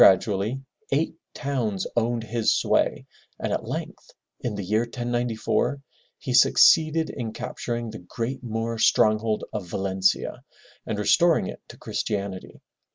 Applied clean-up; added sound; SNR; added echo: none; none; none; none.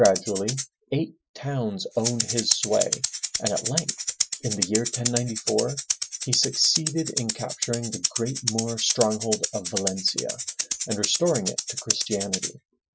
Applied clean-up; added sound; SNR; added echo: classical method Wiener filter.